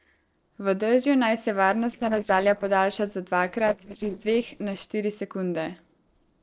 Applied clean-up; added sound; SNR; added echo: neural separator model SepFormer DNS4.